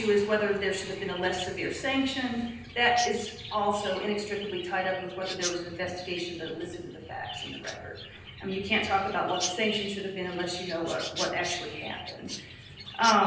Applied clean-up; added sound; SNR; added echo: none; Chirp, tweet; 12 dB; reverberation time 0.9 s.